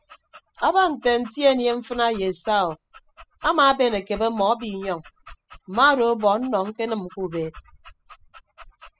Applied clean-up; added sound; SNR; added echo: classical method spectral subtraction.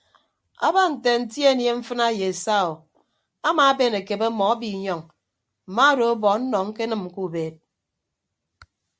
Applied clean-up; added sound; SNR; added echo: none; none; none; none.